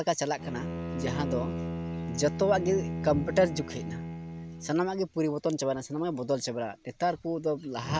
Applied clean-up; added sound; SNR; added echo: none; Bowed string instrument; 7 dB; none.